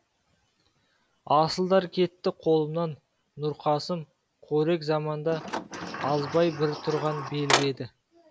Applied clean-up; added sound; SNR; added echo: none; Sliding door; 4 dB; none.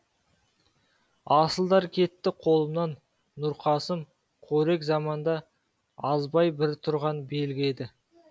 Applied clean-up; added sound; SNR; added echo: none; none; none; none.